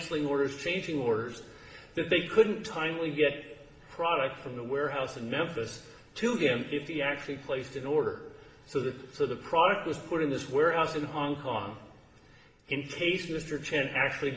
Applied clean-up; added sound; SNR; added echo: none; none; none; reverberation time 0.8 s.